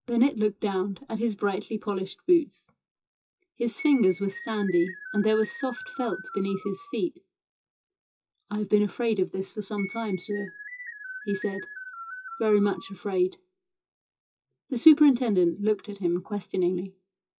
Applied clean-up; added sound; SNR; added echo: classical method WPE with log-MMSE.